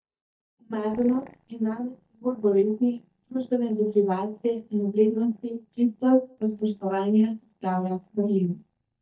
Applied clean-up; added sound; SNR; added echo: neural mask model DeepFilterNet 3.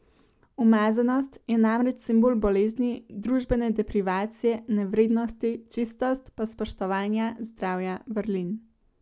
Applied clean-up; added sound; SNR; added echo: none; none; none; none.